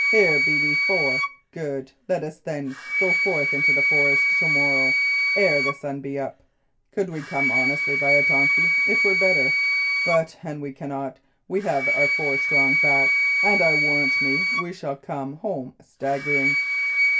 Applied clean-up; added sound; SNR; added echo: none; Wind instrument, woodwind instrument; -5 dB; reverberation time 0.2 s.